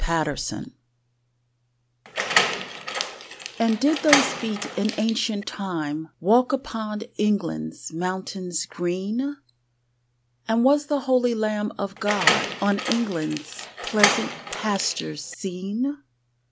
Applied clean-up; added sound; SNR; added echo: none; Door; 1 dB; none.